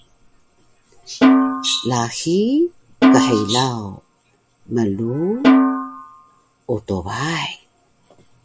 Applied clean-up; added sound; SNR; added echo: none; Snare drum; -4 dB; none.